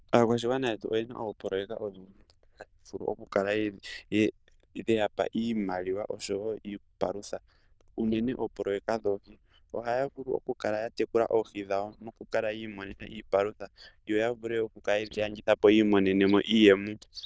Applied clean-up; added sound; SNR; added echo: neural diffusion model UNIVERSE++.